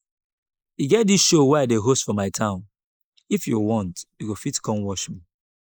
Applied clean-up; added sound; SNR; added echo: neural mask model Resemble Enhance denoiser.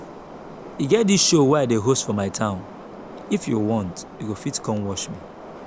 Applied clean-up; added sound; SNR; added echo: none; Subway, metro, underground; 16 dB; none.